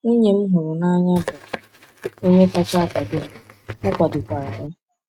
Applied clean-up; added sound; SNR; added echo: neural mask model RNNoise.